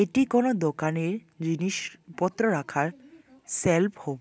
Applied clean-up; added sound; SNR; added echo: none; none; none; none.